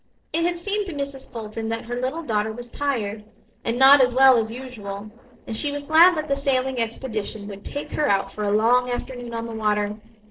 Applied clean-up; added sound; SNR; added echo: neural separator model SepFormer DNS4.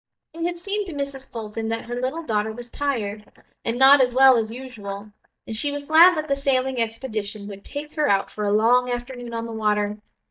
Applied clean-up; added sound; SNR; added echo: neural mask model DeepFilterNet 3.